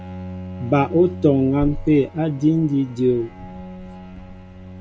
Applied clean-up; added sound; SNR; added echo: none; Wind + Bowed string instrument; 13 dB; none.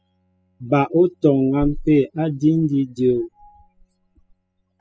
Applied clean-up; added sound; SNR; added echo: classical method spectral subtraction.